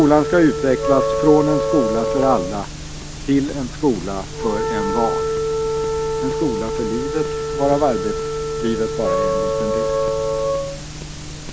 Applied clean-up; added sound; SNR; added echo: none; Wind instrument, woodwind instrument + Wind instrument, woodwind instrument; 2 dB; none.